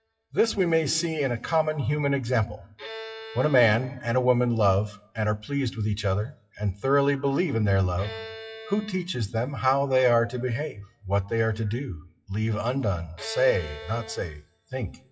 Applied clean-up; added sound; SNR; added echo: classical method WPE with log-MMSE.